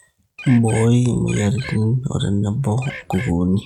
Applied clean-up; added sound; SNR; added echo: neural mask model RNNoise.